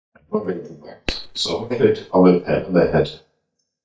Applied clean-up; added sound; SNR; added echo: neural mask model DeepFilterNet 3.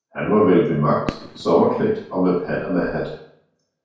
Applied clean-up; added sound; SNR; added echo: none; Fireworks; 17 dB; reverberation time 0.5 s.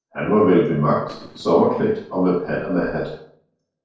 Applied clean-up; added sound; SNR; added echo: neural separator model SepFormer DNS4.